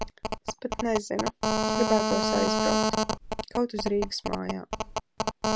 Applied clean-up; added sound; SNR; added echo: none; Telephone; -3 dB; none.